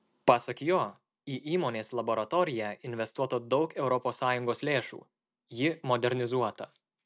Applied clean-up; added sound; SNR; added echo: none; none; none; none.